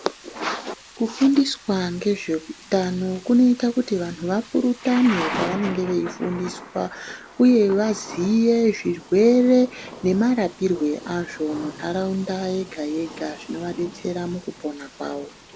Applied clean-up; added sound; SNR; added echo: none; Thunder / Rain; 15 dB; none.